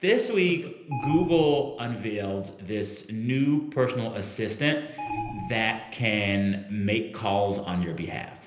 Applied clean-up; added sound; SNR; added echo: none; Alarm; 10 dB; reverberation time 0.8 s.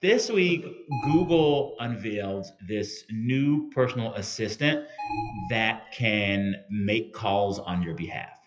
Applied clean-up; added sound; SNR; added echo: classical method WPE with log-MMSE.